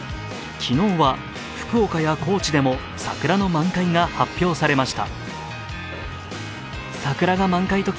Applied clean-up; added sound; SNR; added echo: none; none; none; none.